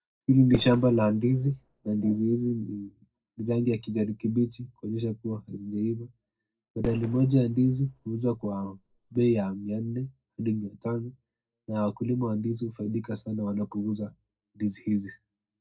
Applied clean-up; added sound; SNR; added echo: neural separator model SepFormer DNS4.